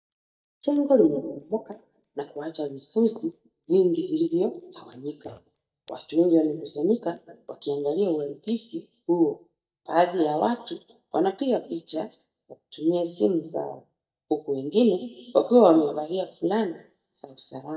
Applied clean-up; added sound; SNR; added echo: neural mask model DeepFilterNet 3.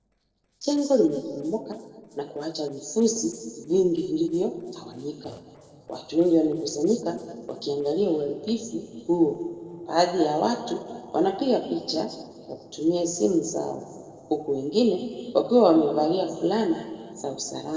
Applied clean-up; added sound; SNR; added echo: neural separator model SepFormer DNS4.